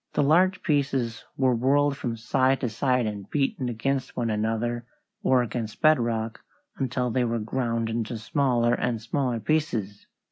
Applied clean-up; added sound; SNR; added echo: none; none; none; none.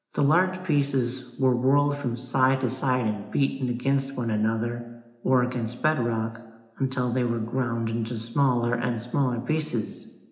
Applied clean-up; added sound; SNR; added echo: none; none; none; reverberation time 0.8 s.